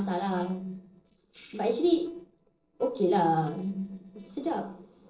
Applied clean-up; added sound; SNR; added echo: neural separator model SepFormer DNS4.